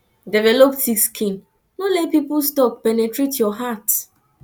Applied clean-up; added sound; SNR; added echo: none; none; none; none.